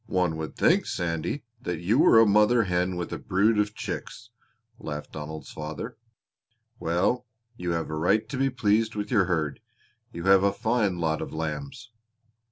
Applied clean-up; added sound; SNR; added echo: none; none; none; none.